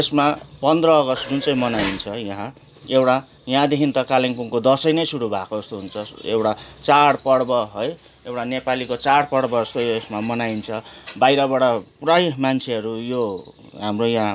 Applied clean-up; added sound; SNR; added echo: none; Dishes, pots, and pans; 11 dB; none.